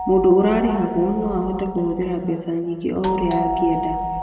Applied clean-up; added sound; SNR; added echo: none; Doorbell; 7 dB; reverberation time 1.9 s.